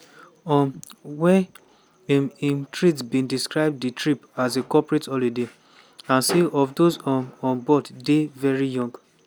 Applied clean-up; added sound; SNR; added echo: none; none; none; none.